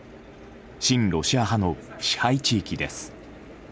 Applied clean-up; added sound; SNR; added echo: none; none; none; none.